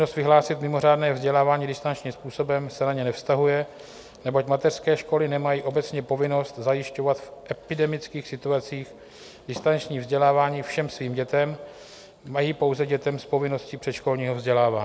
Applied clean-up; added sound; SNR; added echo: none; none; none; none.